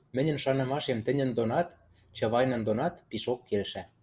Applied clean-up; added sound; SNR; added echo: none; none; none; none.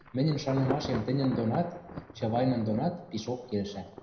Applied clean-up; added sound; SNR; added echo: none; Thunder / Traffic noise, roadway noise / Rain / Insect; 11 dB; reverberation time 0.7 s.